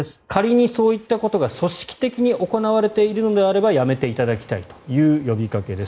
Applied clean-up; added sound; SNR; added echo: neural mask model Resemble Enhance denoiser.